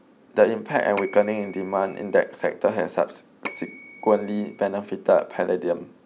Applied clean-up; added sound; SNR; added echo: none; Bell / Telephone; 15 dB; none.